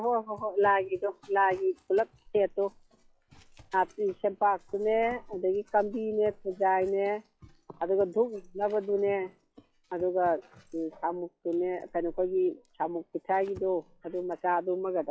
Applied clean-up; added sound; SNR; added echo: classical method log-MMSE.